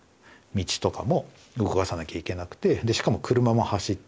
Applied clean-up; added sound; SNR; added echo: none; none; none; none.